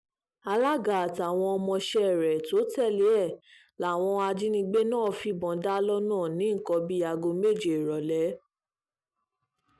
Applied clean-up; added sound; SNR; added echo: none; none; none; none.